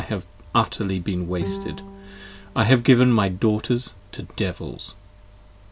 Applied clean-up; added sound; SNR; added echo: none; Bowed string instrument; 15 dB; none.